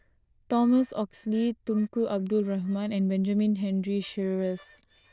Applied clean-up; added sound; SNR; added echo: neural diffusion model UNIVERSE++.